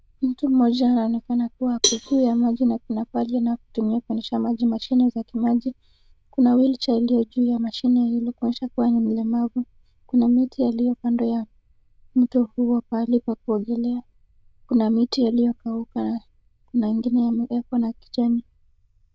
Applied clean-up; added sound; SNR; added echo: neural diffusion model UNIVERSE++.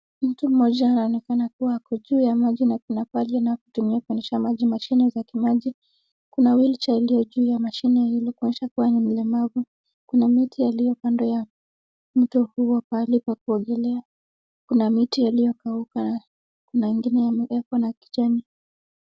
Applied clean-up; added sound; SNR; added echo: none; none; none; none.